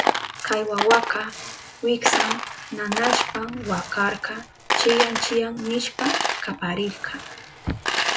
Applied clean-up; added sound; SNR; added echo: none; Coin (dropping); 1 dB; none.